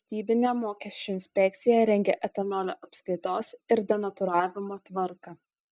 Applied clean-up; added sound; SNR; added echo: neural mask model DeepFilterNet 3.